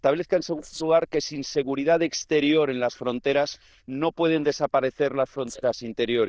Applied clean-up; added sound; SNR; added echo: neural diffusion model UNIVERSE++.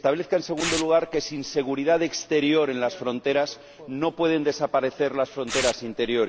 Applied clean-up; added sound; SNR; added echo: none; Tearing; 14 dB; none.